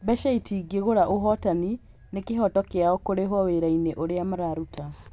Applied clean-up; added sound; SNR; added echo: none; none; none; none.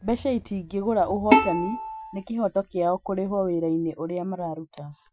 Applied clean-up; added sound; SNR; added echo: classical method Wiener filter.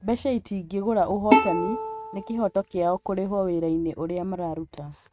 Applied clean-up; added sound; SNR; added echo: neural mask model RNNoise.